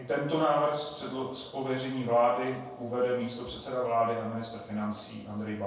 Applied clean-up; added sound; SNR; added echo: none; none; none; reverberation time 0.6 s.